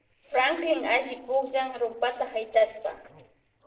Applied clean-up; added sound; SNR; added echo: neural separator model SepFormer DNS4.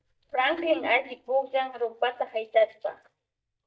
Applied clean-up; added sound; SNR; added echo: neural mask model DeepFilterNet 3.